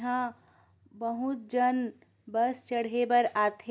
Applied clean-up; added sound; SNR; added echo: none; none; none; none.